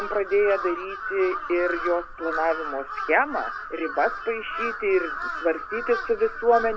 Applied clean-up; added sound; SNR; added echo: none; Crow; 7 dB; none.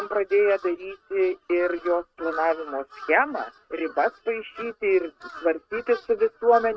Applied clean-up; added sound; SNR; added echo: neural mask model RNNoise.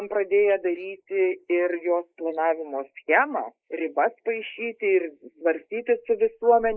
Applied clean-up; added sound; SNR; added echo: neural mask model Resemble Enhance denoiser.